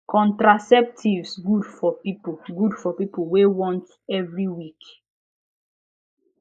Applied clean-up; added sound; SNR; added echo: neural mask model Resemble Enhance denoiser.